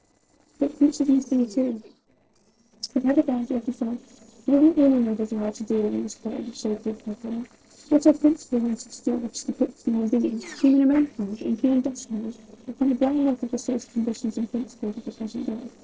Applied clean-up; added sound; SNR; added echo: neural separator model SepFormer DNS4.